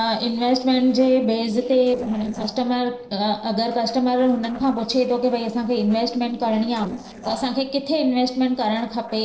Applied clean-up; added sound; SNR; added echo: neural separator model SepFormer DNS4.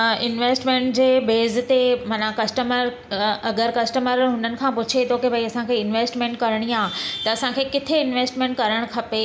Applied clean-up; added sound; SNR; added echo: none; none; none; none.